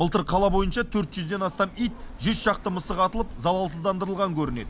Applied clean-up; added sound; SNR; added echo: none; Thunder / Rain; 11 dB; none.